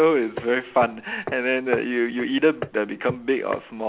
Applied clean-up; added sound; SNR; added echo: none; Hammer; 13 dB; none.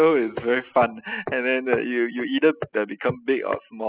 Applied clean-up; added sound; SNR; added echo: classical method spectral subtraction.